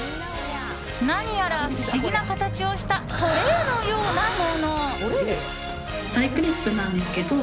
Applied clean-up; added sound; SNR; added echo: none; Breathing; 6 dB; none.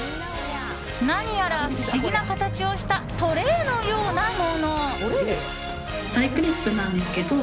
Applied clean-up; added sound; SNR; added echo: none; none; none; none.